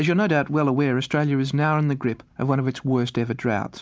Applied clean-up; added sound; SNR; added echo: none; none; none; none.